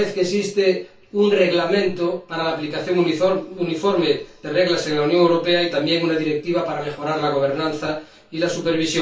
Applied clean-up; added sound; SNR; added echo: none; none; none; reverberation time 0.2 s.